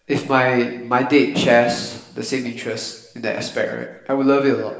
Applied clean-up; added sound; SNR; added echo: none; none; none; reverberation time 0.8 s.